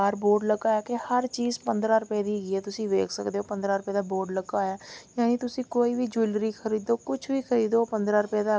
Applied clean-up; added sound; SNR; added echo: none; none; none; none.